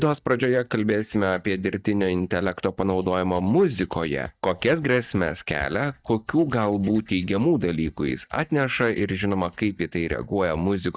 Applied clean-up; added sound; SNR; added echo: neural mask model DeepFilterNet 3.